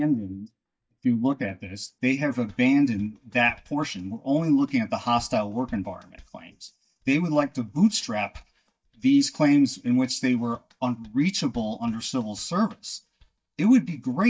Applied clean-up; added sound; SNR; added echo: neural mask model DeepFilterNet 3.